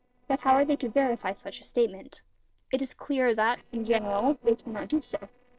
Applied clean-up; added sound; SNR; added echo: neural separator model SepFormer DNS4.